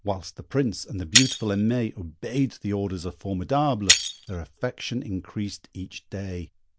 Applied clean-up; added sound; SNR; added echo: none; Shatter; 0 dB; none.